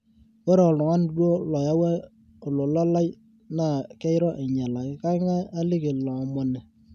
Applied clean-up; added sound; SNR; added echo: none; none; none; none.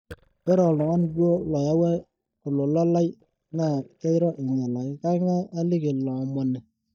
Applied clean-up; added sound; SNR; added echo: neural mask model DeepFilterNet 3.